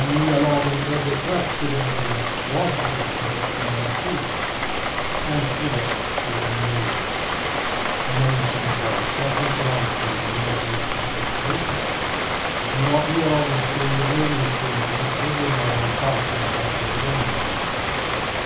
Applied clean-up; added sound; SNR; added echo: none; Rain; -2 dB; reverberation time 1.2 s.